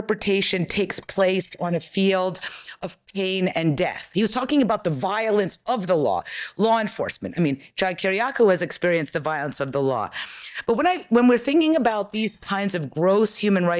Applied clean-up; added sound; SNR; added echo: neural mask model DeepFilterNet 3.